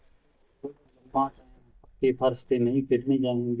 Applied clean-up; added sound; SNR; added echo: neural mask model DeepFilterNet 3.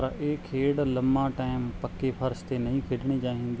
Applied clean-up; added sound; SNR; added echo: none; none; none; none.